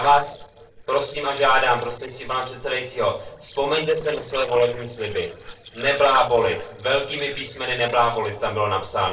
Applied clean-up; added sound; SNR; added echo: neural separator model SepFormer DNS4.